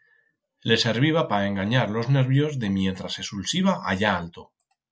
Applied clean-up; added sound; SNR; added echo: none; none; none; none.